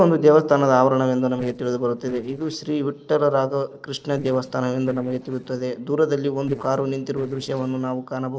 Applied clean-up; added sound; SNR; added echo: neural separator model SepFormer DNS4.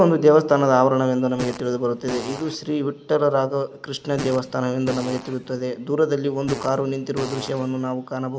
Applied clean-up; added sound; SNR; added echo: none; Fart; 14 dB; none.